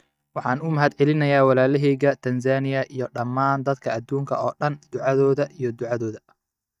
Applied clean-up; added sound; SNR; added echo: neural mask model DeepFilterNet 3.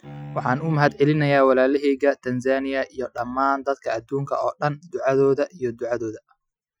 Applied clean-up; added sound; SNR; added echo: classical method Wiener filter.